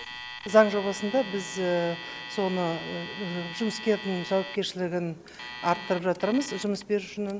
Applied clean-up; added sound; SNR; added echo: none; Alarm; 12 dB; none.